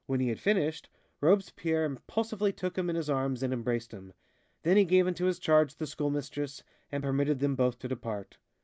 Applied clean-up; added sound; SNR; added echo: none; none; none; none.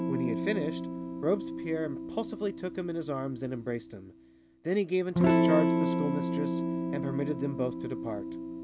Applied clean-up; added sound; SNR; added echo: none; Electric guitar / Strum; -2 dB; none.